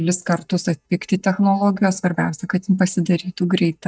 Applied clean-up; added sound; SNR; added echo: neural mask model DeepFilterNet 3.